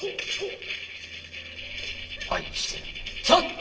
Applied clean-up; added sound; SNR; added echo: neural separator model SepFormer DNS4.